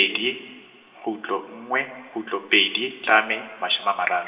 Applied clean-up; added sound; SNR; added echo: none; none; none; reverberation time 1.6 s.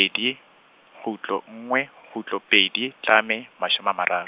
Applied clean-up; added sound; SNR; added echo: none; none; none; none.